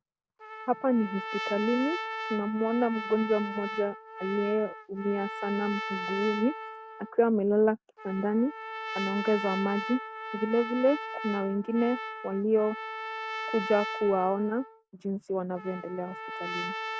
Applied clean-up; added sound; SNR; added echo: none; Trumpet; 8 dB; none.